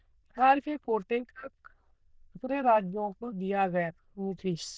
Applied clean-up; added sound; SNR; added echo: neural diffusion model UNIVERSE++.